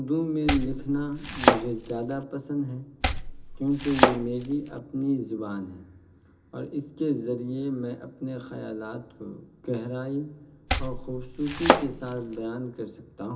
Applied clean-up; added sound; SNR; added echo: none; Domestic sounds, home sounds; -4 dB; reverberation time 0.2 s.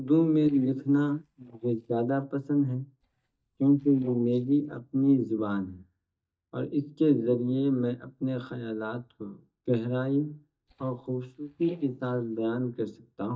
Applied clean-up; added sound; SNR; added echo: neural mask model DeepFilterNet 3.